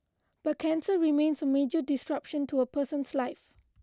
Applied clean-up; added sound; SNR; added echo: none; none; none; none.